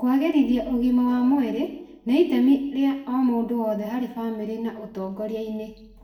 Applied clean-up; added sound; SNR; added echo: none; none; none; reverberation time 0.8 s.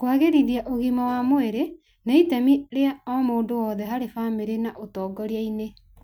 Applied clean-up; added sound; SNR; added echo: none; none; none; none.